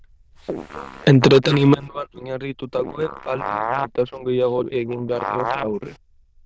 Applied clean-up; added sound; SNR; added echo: neural diffusion model UNIVERSE++.